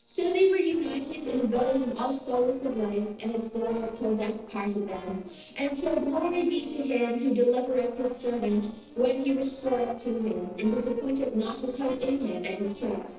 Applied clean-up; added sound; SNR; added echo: neural separator model SepFormer DNS4.